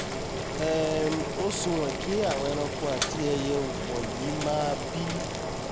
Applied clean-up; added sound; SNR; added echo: none; Boiling; 2 dB; none.